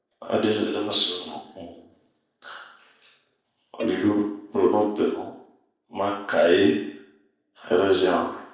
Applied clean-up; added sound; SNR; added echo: neural separator model SepFormer DNS4.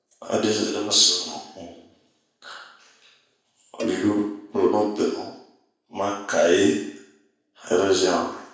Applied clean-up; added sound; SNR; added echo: none; Cowbell; 17 dB; reverberation time 0.6 s.